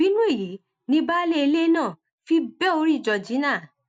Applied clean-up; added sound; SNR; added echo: none; none; none; none.